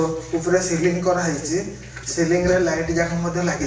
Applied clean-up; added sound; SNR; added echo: none; Engine; 19 dB; reverberation time 0.8 s.